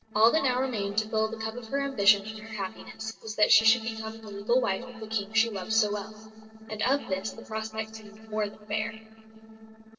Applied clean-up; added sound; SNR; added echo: neural separator model SepFormer DNS4.